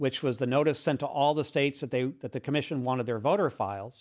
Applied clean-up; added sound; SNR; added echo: none; none; none; none.